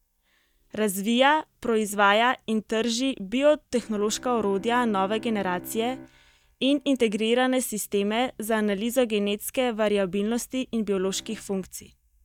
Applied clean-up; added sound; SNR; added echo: neural mask model DeepFilterNet 3.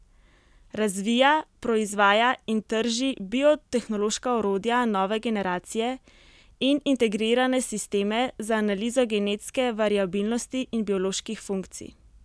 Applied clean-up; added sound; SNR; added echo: none; none; none; none.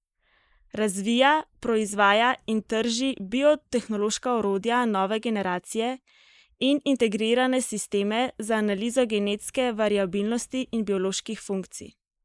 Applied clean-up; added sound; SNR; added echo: neural mask model Resemble Enhance denoiser.